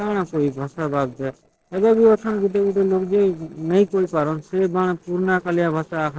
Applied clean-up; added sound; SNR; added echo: neural separator model SepFormer DNS4.